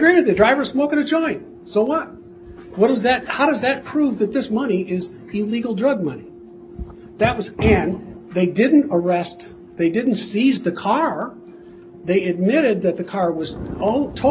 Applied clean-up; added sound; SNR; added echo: none; none; none; none.